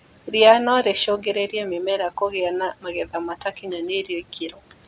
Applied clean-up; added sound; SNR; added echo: none; none; none; none.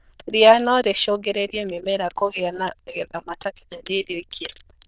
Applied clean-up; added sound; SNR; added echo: neural diffusion model UNIVERSE++.